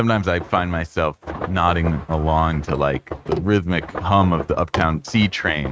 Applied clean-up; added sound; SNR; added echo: neural mask model RNNoise.